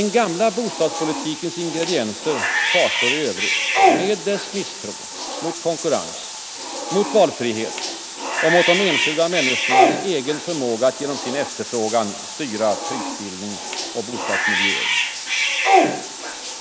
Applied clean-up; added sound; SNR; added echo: none; Bathtub (filling or washing) / Cat; -1 dB; none.